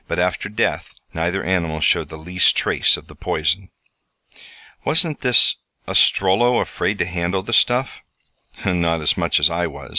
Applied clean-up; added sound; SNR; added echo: none; none; none; none.